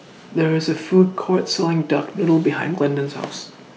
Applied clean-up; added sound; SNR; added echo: none; none; none; none.